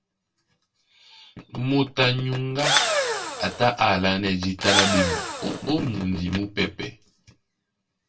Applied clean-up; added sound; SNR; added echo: none; Engine / Drill; -1 dB; reverberation time 0.1 s.